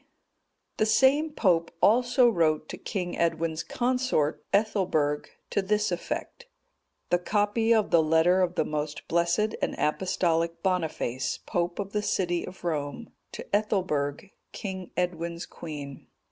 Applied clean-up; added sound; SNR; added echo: none; none; none; none.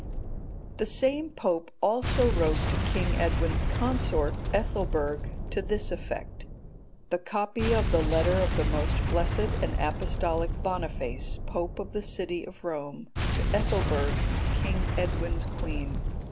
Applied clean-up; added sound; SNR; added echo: none; Boom; -2 dB; none.